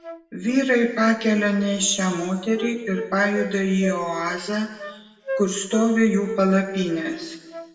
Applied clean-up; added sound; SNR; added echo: none; Wind instrument, woodwind instrument; 14 dB; reverberation time 1.2 s.